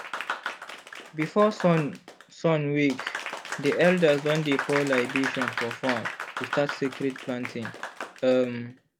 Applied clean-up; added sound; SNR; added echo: none; Applause; 8 dB; none.